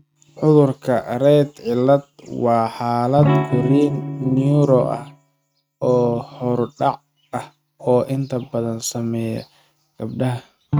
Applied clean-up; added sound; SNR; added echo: neural mask model RNNoise.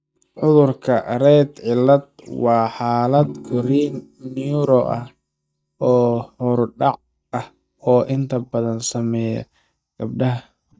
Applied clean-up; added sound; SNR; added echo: neural mask model DeepFilterNet 3.